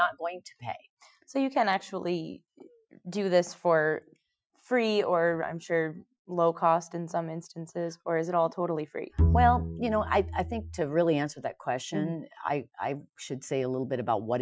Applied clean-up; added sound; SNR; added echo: classical method Wiener filter.